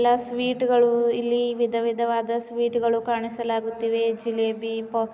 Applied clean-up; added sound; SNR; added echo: none; none; none; none.